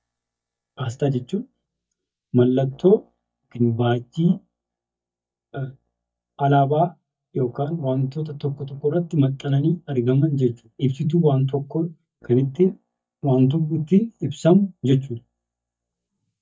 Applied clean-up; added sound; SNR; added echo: neural mask model DeepFilterNet 3.